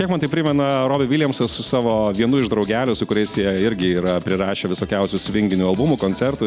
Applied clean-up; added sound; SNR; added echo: none; none; none; none.